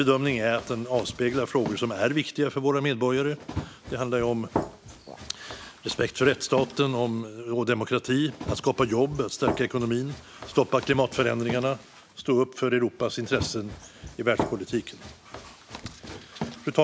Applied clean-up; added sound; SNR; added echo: none; Run; 12 dB; none.